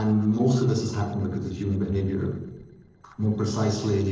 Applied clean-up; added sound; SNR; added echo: neural separator model SepFormer DNS4.